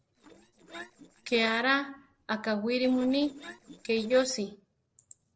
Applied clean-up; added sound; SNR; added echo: neural separator model SepFormer DNS4.